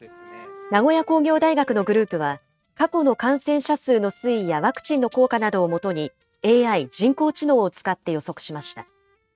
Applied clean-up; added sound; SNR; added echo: neural mask model RNNoise.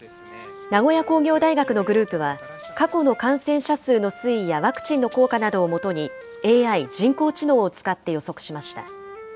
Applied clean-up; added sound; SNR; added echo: none; Wind instrument, woodwind instrument; 17 dB; none.